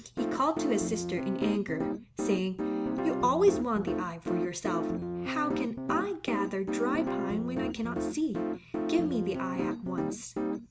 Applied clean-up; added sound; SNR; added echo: none; Piano; 1 dB; none.